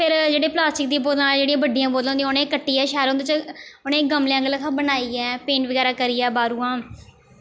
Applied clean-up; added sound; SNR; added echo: none; none; none; none.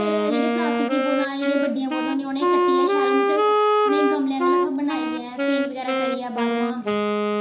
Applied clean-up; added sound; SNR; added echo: none; Wind instrument, woodwind instrument; -5 dB; reverberation time 0.7 s.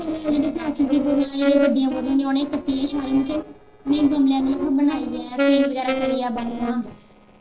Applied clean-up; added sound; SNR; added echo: neural separator model SepFormer DNS4.